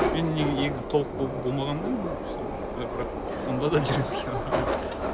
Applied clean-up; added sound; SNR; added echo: none; Subway, metro, underground; 0 dB; none.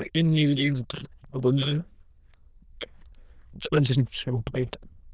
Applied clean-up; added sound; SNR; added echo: neural diffusion model UNIVERSE++.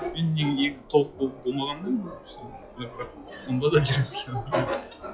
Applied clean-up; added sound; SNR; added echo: classical method log-MMSE.